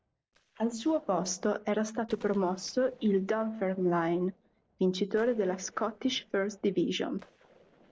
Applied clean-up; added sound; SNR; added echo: neural separator model SepFormer DNS4.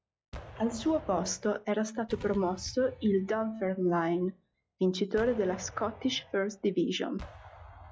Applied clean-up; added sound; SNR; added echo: classical method log-MMSE.